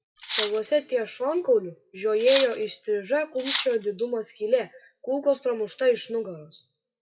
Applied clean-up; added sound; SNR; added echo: classical method WPE with log-MMSE.